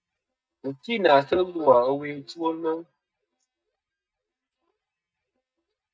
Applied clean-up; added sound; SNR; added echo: neural mask model DeepFilterNet 3.